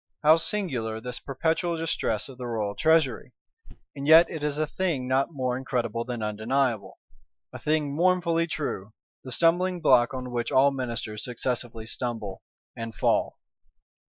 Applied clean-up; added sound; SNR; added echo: classical method Wiener filter.